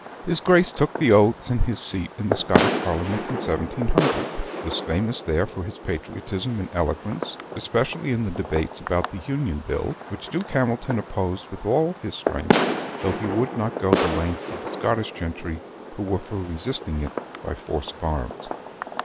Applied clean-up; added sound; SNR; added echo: none; Fireworks; 5 dB; none.